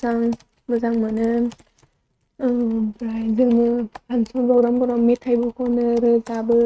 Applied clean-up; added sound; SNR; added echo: neural mask model RNNoise.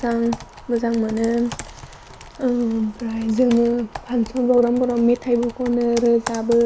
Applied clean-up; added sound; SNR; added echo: none; Computer keyboard; 17 dB; none.